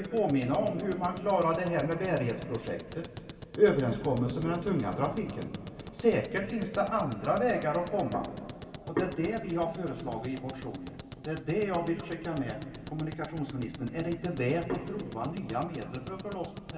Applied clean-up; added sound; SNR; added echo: none; Tick-tock; 16 dB; reverberation time 2.9 s.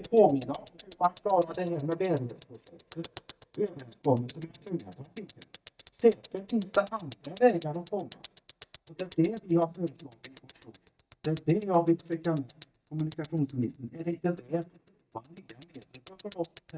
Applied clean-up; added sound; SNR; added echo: neural mask model DeepFilterNet 3.